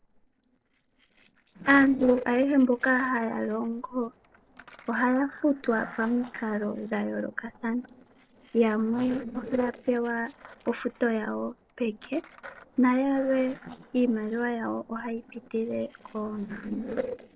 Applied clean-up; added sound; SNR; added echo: neural separator model SepFormer DNS4.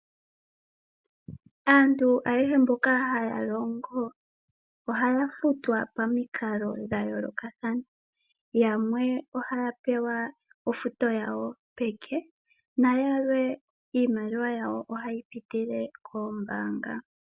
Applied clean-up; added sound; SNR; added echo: none; none; none; none.